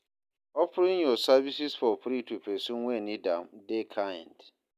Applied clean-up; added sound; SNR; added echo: none; none; none; none.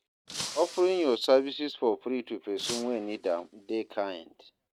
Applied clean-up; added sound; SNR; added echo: neural mask model RNNoise.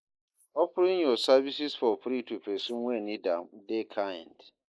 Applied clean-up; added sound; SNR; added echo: neural mask model Resemble Enhance denoiser.